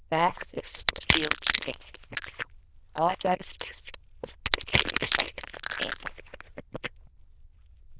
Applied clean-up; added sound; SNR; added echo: neural diffusion model UNIVERSE++.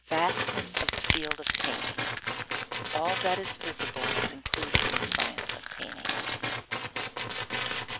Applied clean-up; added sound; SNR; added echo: none; Crushing + Tools; -5 dB; none.